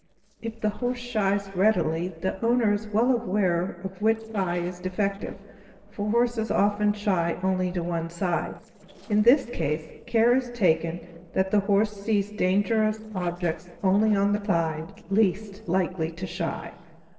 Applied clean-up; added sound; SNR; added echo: neural separator model SepFormer DNS4.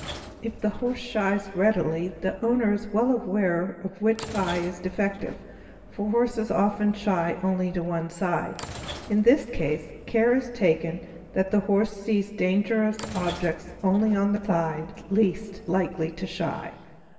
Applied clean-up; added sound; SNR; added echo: none; Sliding door / Train; 18 dB; reverberation time 2.5 s.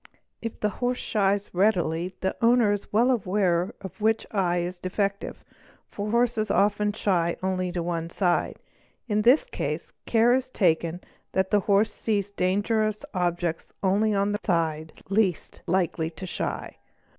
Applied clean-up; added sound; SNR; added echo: none; none; none; none.